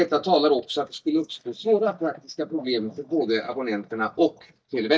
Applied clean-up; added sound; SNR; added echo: neural mask model DeepFilterNet 3.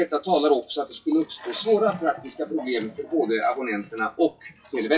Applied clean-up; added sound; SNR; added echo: classical method WPE with log-MMSE.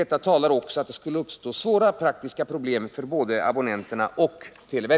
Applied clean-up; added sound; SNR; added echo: none; none; none; none.